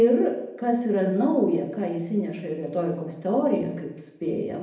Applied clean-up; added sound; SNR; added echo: none; none; none; reverberation time 0.8 s.